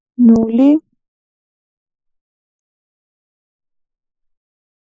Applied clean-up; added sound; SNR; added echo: neural mask model Resemble Enhance denoiser.